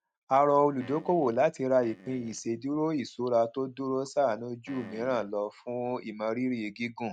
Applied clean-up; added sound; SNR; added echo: neural mask model RNNoise.